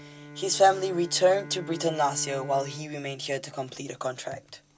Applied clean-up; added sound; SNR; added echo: none; Bowed string instrument; 16 dB; none.